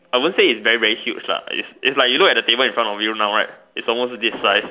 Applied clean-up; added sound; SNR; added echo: none; none; none; none.